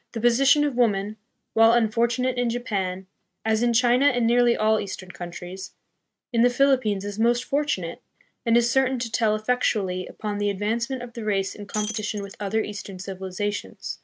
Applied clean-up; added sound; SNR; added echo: neural mask model RNNoise.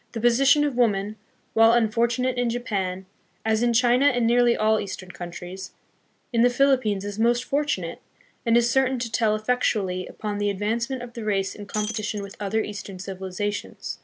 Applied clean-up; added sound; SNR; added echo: none; Shatter; 11 dB; none.